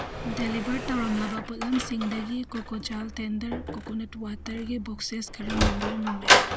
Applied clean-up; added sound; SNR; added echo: none; Sliding door; -2 dB; none.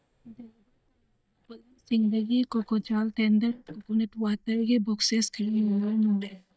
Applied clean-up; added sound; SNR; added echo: neural mask model DeepFilterNet 3.